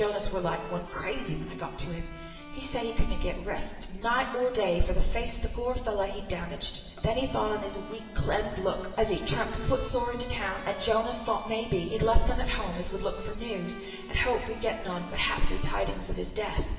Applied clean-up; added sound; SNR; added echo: none; Bowed string instrument; 17 dB; reverberation time 2.6 s.